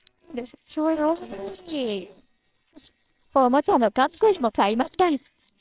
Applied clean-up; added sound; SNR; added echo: neural separator model SepFormer WHAMR!.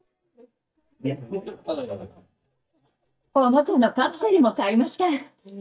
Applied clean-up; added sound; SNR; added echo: neural mask model DeepFilterNet 3.